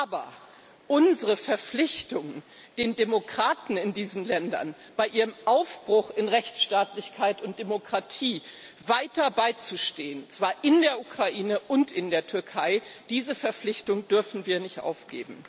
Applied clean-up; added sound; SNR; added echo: none; none; none; none.